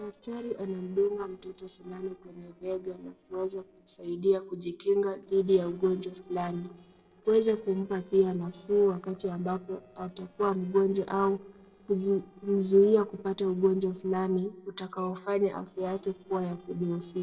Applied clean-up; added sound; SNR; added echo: neural separator model SepFormer DNS4.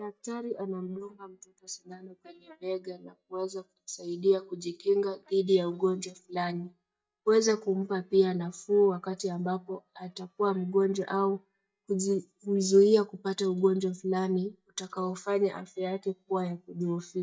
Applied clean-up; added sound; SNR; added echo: neural mask model DeepFilterNet 3.